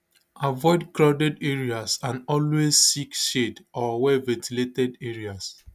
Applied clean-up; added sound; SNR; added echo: none; none; none; none.